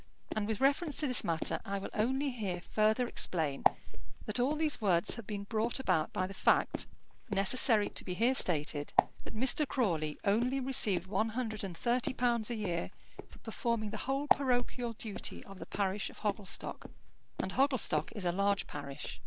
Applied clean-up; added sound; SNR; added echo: neural mask model Resemble Enhance denoiser.